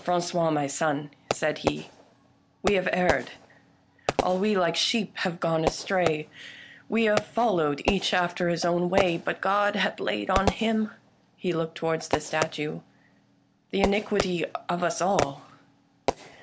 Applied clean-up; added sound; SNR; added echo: none; Fireworks; 7 dB; none.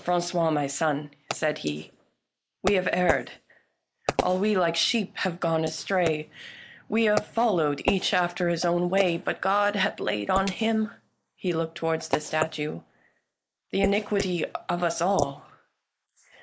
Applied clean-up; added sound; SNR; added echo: neural mask model Resemble Enhance denoiser.